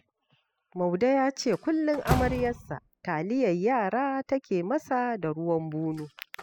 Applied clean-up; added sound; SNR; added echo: classical method spectral subtraction.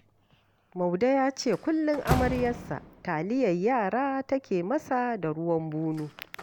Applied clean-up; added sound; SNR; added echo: none; Slam; 11 dB; none.